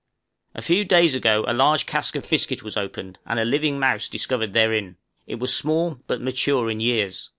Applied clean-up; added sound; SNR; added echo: neural separator model SepFormer DNS4.